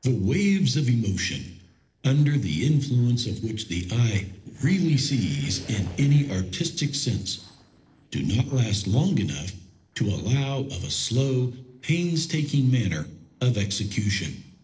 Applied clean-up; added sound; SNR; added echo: neural separator model SepFormer DNS4.